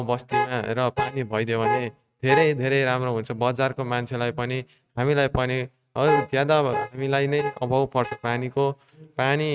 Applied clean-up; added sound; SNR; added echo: neural mask model RNNoise.